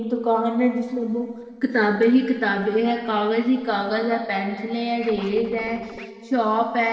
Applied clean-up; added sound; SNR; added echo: neural separator model SepFormer DNS4.